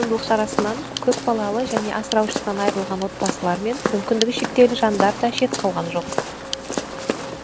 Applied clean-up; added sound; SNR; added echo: none; Walk, footsteps; 5 dB; none.